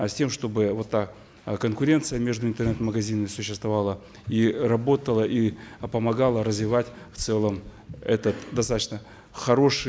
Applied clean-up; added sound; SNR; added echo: none; none; none; none.